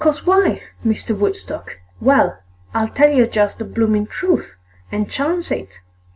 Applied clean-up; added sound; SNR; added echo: none; none; none; none.